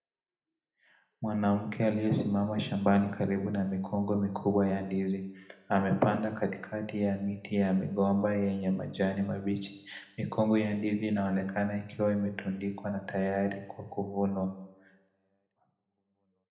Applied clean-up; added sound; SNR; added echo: none; none; none; reverberation time 0.7 s.